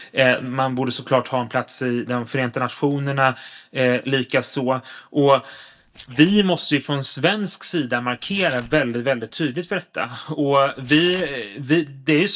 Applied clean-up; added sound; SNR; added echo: neural mask model DeepFilterNet 3.